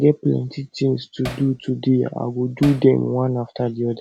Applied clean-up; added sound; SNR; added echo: none; Hammer; 14 dB; none.